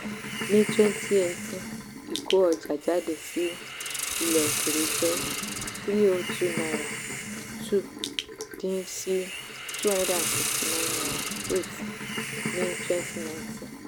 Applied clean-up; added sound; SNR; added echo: none; Hiss; 3 dB; none.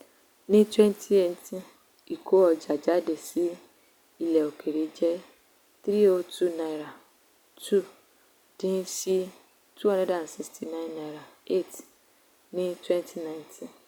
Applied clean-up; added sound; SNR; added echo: none; none; none; none.